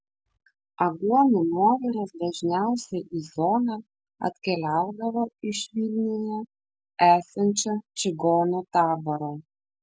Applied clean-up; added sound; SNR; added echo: none; none; none; none.